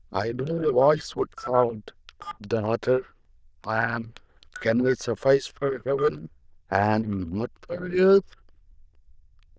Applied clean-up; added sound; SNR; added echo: neural diffusion model UNIVERSE++.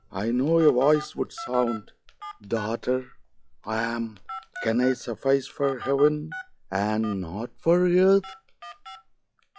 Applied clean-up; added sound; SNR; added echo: classical method log-MMSE.